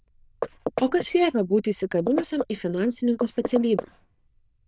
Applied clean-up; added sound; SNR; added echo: neural diffusion model UNIVERSE++.